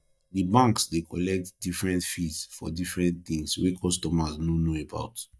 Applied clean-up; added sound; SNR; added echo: neural mask model DeepFilterNet 3.